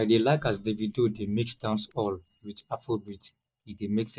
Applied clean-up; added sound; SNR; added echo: neural mask model DeepFilterNet 3.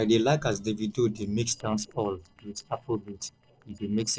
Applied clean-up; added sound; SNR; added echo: neural separator model SepFormer DNS4.